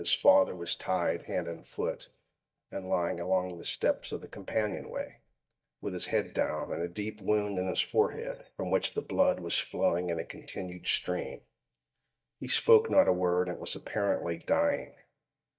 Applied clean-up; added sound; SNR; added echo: neural mask model DeepFilterNet 3.